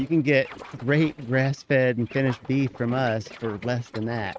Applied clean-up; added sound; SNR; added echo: neural mask model RNNoise.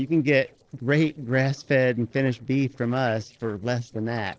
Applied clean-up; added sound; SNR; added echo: neural separator model SepFormer DNS4.